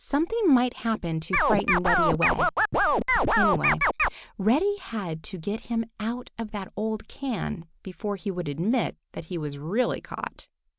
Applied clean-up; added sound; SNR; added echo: none; Scratching (performance technique); -5 dB; none.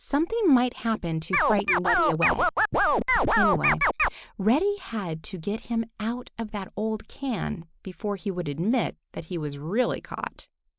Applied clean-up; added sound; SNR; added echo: neural mask model Resemble Enhance denoiser.